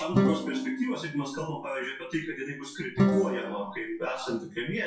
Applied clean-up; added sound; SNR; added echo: classical method WPE with log-MMSE.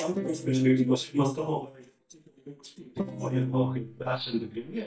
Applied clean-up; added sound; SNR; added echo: neural mask model DeepFilterNet 3.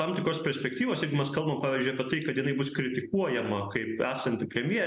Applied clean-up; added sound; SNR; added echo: none; none; none; none.